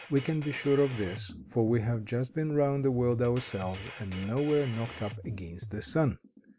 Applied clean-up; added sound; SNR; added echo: none; Drum kit; 15 dB; none.